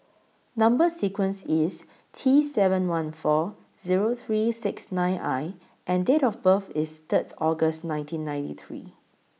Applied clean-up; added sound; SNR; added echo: none; none; none; none.